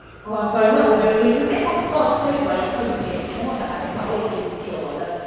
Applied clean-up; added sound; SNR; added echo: none; Aircraft; 14 dB; reverberation time 1.9 s.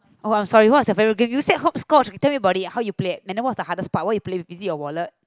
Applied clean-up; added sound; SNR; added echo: none; none; none; none.